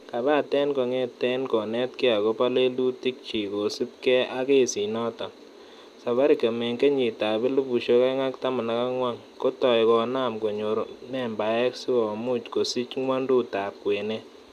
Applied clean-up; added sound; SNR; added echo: none; none; none; none.